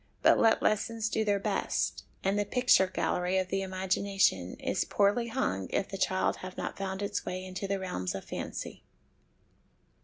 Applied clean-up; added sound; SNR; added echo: none; none; none; none.